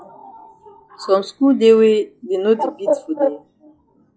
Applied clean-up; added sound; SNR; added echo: classical method log-MMSE.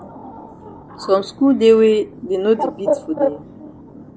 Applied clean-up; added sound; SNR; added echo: none; Bird; 8 dB; none.